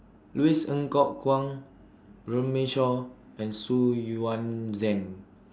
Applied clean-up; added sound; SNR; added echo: none; none; none; none.